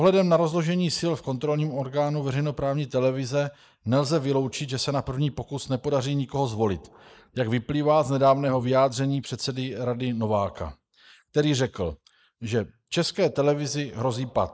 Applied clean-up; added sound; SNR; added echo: neural mask model Resemble Enhance denoiser.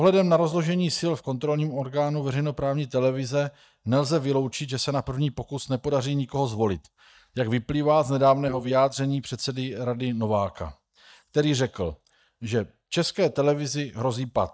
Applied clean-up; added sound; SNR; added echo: neural mask model DeepFilterNet 3.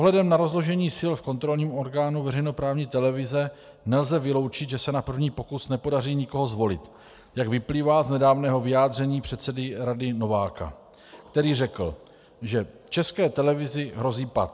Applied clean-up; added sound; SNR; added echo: none; none; none; none.